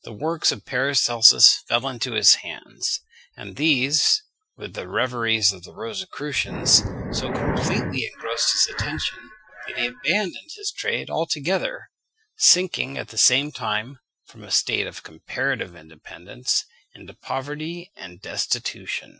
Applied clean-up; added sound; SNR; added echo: classical method Wiener filter.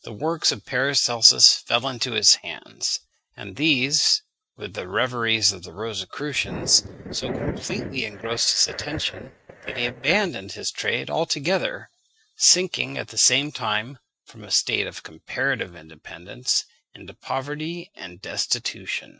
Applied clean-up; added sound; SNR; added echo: neural mask model RNNoise.